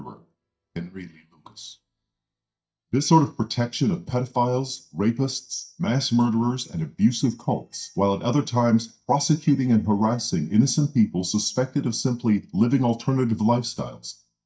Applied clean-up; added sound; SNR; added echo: neural mask model DeepFilterNet 3.